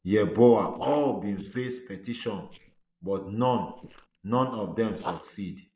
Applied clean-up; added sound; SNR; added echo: neural mask model Resemble Enhance denoiser.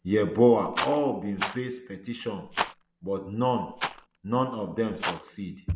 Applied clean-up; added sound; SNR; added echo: none; Rattle; 10 dB; none.